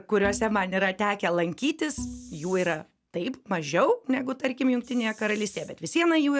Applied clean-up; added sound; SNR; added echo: none; Hiss + Bowed string instrument; 17 dB; none.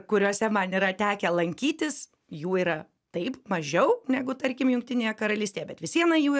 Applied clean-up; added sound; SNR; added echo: none; none; none; none.